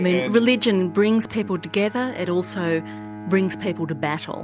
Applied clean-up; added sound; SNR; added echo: none; Bowed string instrument; 15 dB; none.